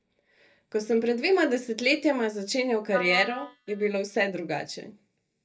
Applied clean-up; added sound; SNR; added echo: neural mask model DeepFilterNet 3.